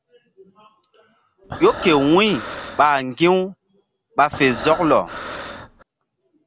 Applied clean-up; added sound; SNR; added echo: none; Breathing; 11 dB; none.